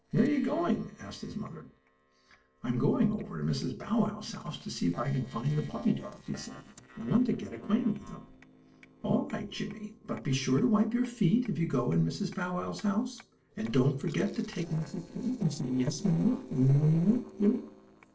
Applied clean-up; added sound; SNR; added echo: neural separator model SepFormer DNS4.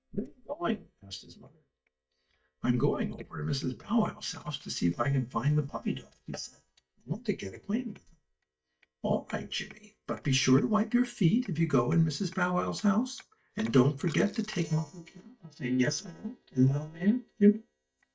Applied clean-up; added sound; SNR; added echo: neural mask model DeepFilterNet 3.